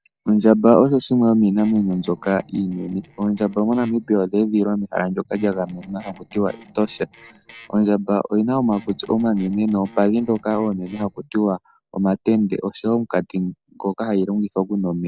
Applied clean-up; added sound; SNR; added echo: neural separator model SepFormer DNS4.